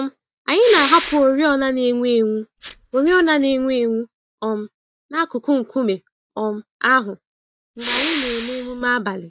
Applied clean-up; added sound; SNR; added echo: neural mask model DeepFilterNet 3.